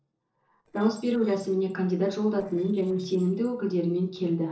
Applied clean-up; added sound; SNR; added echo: neural separator model SepFormer DNS4.